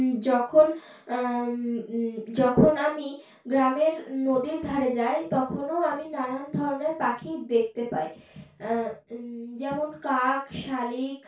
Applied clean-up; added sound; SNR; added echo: none; none; none; reverberation time 0.2 s.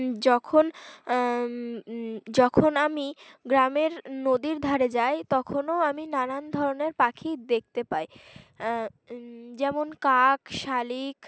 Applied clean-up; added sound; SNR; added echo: none; none; none; none.